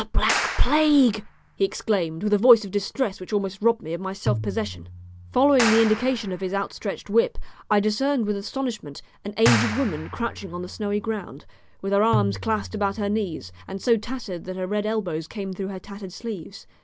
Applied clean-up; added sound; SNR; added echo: none; Clapping + Tabla; 8 dB; none.